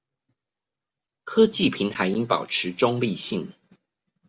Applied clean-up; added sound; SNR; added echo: none; none; none; none.